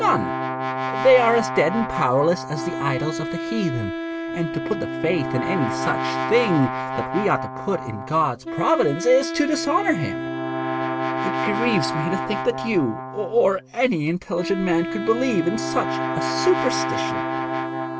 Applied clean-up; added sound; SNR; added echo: none; Brass instrument + Wind instrument, woodwind instrument; 3 dB; none.